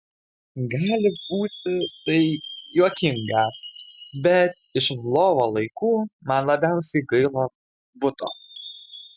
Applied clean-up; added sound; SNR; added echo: none; Chime; 19 dB; none.